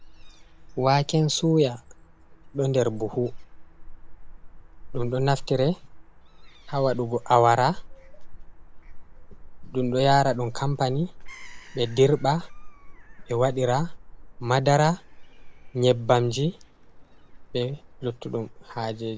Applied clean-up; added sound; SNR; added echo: none; Gull, seagull / Fowl; 12 dB; none.